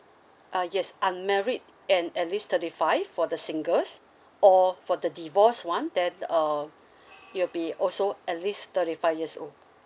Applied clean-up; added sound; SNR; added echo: none; none; none; none.